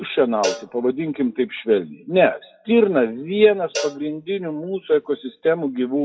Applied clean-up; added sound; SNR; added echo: classical method WPE with log-MMSE.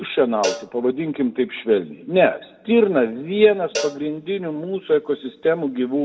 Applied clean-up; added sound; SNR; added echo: none; Cowbell; 14 dB; reverberation time 0.6 s.